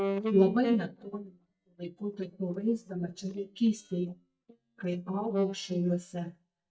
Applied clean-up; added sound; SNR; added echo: neural mask model DeepFilterNet 3.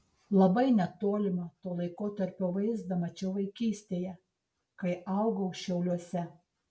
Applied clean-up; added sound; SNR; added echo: none; none; none; none.